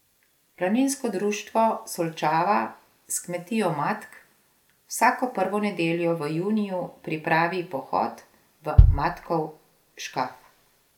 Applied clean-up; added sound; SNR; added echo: none; Bass drum; -4 dB; none.